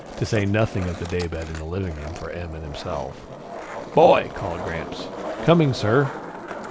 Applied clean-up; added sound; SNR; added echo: none; Skateboard; 11 dB; none.